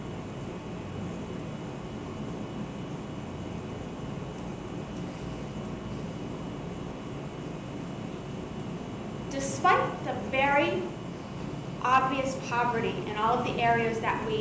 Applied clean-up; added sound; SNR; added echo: none; none; none; none.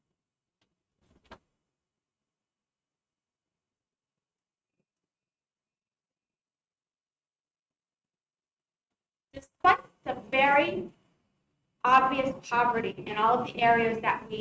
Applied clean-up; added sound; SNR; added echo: neural mask model RNNoise.